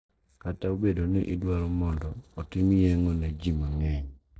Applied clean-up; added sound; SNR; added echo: neural separator model SepFormer DNS4.